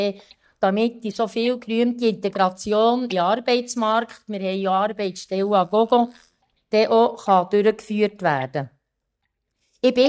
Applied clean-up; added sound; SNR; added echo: neural mask model DeepFilterNet 3.